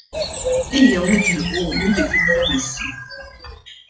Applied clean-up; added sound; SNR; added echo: classical method WPE with log-MMSE.